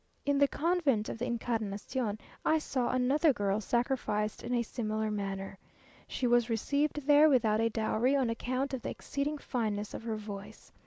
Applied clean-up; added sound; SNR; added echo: none; none; none; none.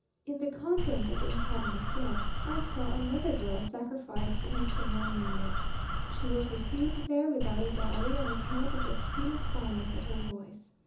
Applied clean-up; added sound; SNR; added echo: none; Crow; -5 dB; reverberation time 0.6 s.